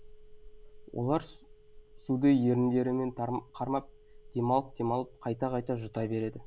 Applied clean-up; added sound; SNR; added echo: none; Telephone; 19 dB; none.